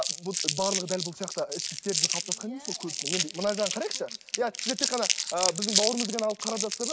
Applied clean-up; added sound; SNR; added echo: none; Crumpling, crinkling; -1 dB; none.